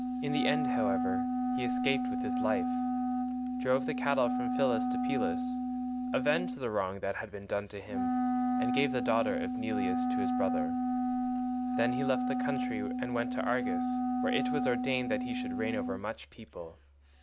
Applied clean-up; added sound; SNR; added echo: none; Wind instrument, woodwind instrument; -3 dB; none.